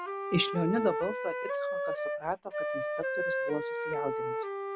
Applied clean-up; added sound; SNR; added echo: none; Wind instrument, woodwind instrument; 0 dB; none.